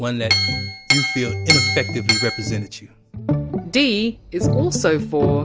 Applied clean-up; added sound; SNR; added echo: none; Chink, clink; 0 dB; none.